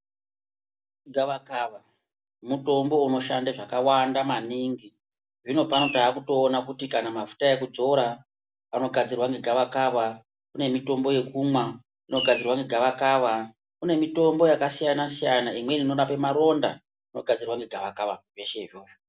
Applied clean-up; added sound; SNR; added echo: none; Fireworks; 5 dB; none.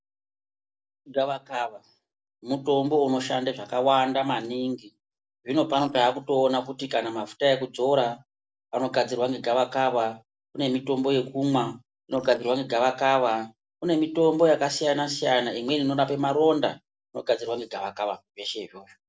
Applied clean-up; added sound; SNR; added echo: neural separator model SepFormer DNS4.